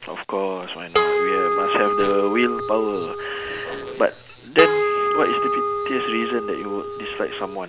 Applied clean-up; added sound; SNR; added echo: none; Harp; -1 dB; none.